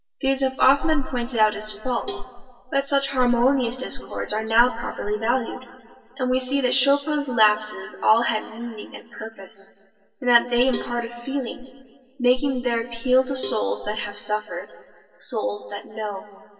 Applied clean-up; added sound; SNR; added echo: none; Cowbell; 16 dB; reverberation time 1.7 s.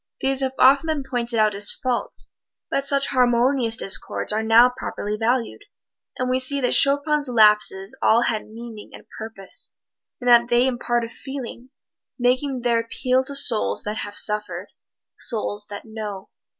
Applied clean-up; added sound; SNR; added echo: none; none; none; none.